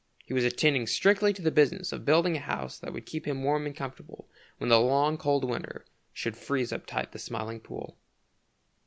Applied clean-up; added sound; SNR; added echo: none; none; none; none.